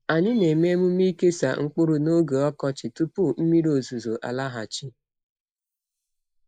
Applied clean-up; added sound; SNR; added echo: neural mask model Resemble Enhance denoiser.